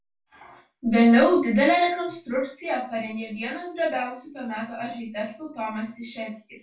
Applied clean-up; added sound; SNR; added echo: none; none; none; reverberation time 0.3 s.